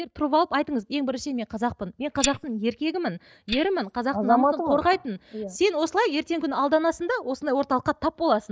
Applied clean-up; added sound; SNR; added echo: neural mask model DeepFilterNet 3.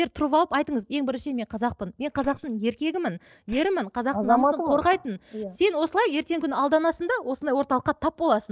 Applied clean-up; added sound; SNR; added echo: neural separator model SepFormer DNS4.